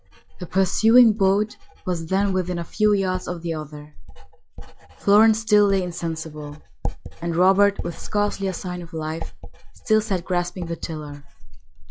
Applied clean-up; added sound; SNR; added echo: classical method log-MMSE.